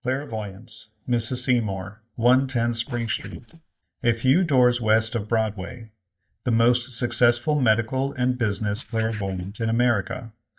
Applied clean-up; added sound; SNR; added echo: neural mask model DeepFilterNet 3.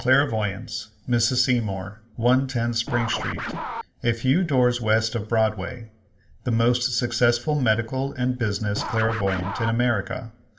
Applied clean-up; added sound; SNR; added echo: none; Scratching (performance technique); 10 dB; reverberation time 0.4 s.